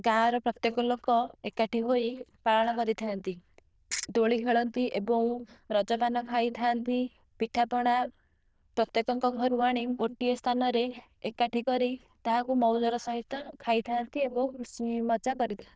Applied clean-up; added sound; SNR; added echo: neural diffusion model UNIVERSE++.